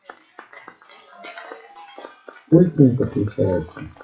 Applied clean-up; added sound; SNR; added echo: classical method WPE with log-MMSE.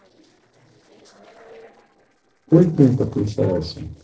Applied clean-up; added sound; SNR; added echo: neural separator model SepFormer DNS4.